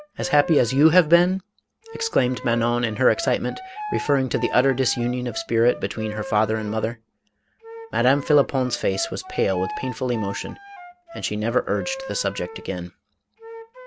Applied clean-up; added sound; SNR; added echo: none; Wind instrument, woodwind instrument; 14 dB; none.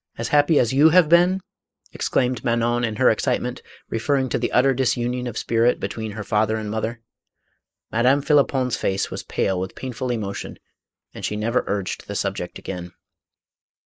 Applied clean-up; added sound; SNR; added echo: neural mask model Resemble Enhance denoiser.